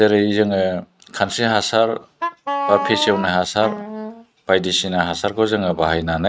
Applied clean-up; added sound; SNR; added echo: neural mask model RNNoise.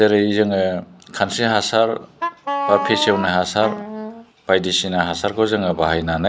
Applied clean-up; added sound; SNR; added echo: none; Wind instrument, woodwind instrument; 6 dB; none.